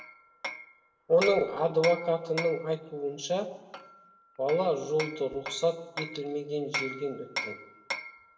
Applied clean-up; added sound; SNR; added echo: none; Hammer; 10 dB; reverberation time 1.2 s.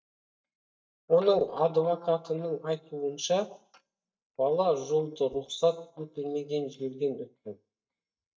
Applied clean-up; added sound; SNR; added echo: neural mask model DeepFilterNet 3.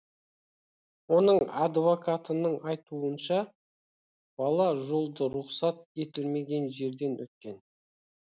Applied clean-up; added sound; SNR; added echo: none; none; none; none.